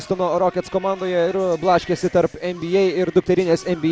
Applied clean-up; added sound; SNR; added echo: none; none; none; none.